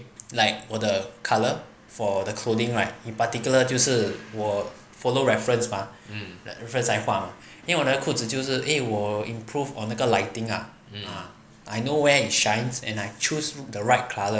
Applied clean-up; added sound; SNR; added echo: none; none; none; none.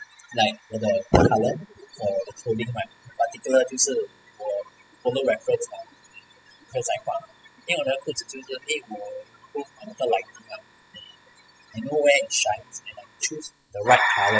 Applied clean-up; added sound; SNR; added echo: classical method spectral subtraction.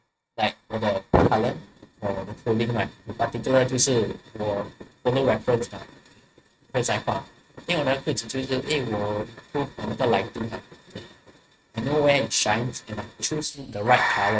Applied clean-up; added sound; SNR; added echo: neural mask model RNNoise.